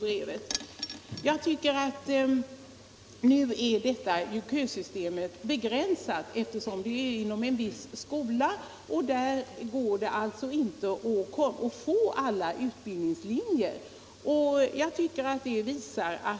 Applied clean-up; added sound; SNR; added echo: none; none; none; none.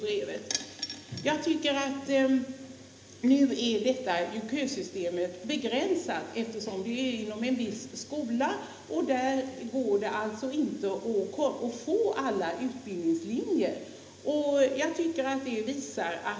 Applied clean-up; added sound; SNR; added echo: none; none; none; reverberation time 0.8 s.